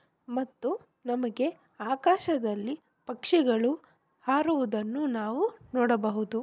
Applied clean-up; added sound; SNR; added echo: none; none; none; none.